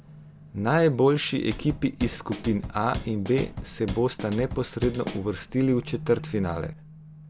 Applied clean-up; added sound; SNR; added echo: none; Drum kit; 10 dB; none.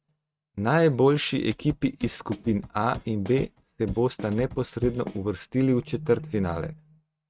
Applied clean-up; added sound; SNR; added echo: neural mask model RNNoise.